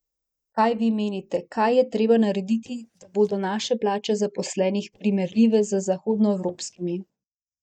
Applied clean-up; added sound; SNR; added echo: neural mask model DeepFilterNet 3.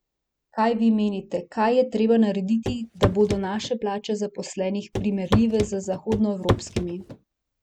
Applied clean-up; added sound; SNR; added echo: none; Walk, footsteps / Run / Wood; 4 dB; none.